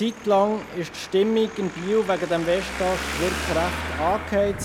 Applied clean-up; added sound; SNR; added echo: none; Traffic noise, roadway noise; 8 dB; none.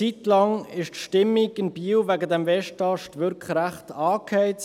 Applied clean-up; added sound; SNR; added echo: none; none; none; none.